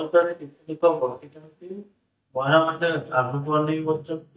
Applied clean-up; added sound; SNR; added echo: neural mask model DeepFilterNet 3.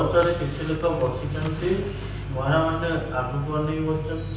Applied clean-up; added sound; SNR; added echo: none; Drawer open or close; 20 dB; reverberation time 0.9 s.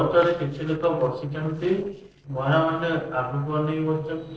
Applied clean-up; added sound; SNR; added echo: neural separator model SepFormer DNS4.